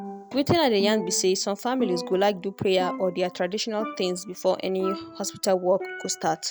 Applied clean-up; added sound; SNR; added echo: none; Percussion; 12 dB; none.